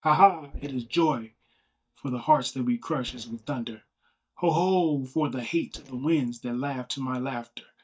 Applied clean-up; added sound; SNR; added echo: neural mask model DeepFilterNet 3.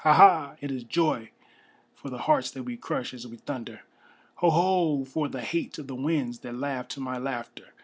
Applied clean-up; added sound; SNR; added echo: none; none; none; none.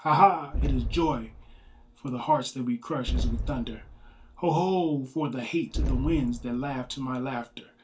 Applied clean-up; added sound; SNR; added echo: none; Boom; 5 dB; reverberation time 0.2 s.